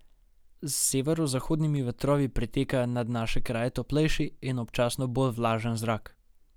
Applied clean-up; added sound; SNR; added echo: none; none; none; none.